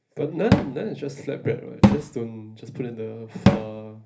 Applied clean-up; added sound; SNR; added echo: none; Cupboard open or close / Drawer open or close; -5 dB; reverberation time 0.3 s.